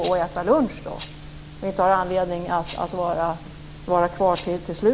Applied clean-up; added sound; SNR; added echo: none; Rattle; 13 dB; none.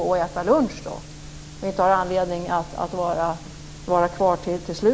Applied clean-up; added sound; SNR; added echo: none; none; none; none.